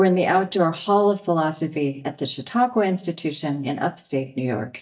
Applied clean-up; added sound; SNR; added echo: neural mask model DeepFilterNet 3.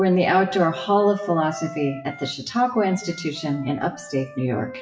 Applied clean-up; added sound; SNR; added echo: classical method WPE with log-MMSE.